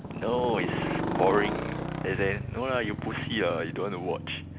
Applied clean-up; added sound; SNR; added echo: none; Motorcycle; 3 dB; none.